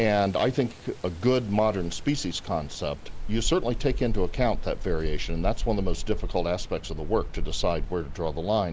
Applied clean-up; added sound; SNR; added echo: none; Rain; 2 dB; none.